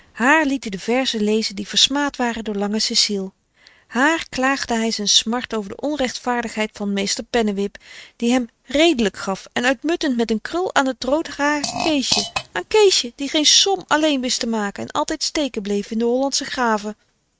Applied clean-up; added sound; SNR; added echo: neural mask model RNNoise.